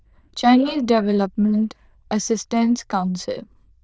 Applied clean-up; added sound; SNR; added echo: neural diffusion model UNIVERSE++.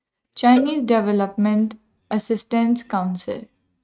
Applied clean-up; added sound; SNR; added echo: neural mask model RNNoise.